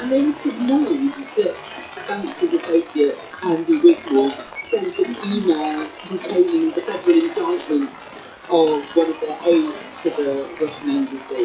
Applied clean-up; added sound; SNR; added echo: classical method WPE with log-MMSE.